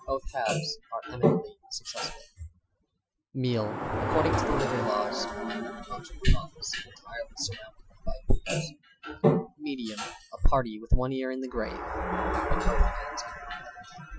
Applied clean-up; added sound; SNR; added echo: classical method Wiener filter.